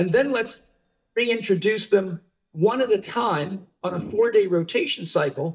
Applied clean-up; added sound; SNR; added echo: neural mask model DeepFilterNet 3.